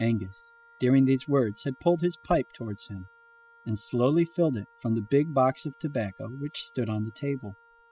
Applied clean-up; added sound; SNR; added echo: classical method spectral subtraction.